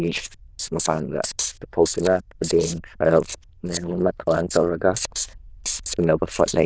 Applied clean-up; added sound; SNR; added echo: neural diffusion model UNIVERSE++.